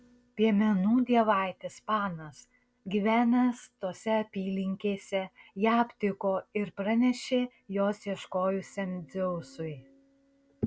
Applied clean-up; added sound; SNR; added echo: none; none; none; none.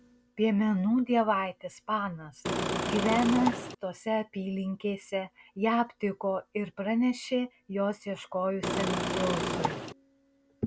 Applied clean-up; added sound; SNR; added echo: none; Engine / Car; 0 dB; none.